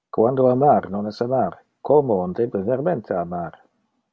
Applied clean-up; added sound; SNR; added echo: none; none; none; none.